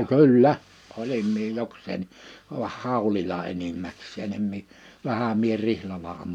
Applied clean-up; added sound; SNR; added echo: none; none; none; none.